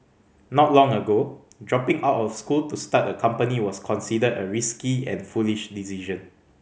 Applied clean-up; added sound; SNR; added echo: none; none; none; none.